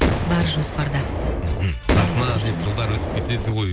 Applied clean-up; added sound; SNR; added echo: none; Boom; 1 dB; none.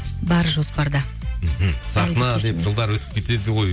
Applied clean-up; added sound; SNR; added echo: none; none; none; none.